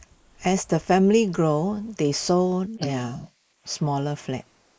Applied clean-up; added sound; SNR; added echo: neural mask model Resemble Enhance denoiser.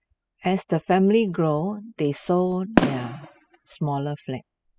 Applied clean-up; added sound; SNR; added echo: classical method spectral subtraction.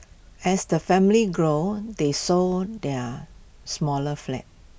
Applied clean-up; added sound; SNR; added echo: none; none; none; none.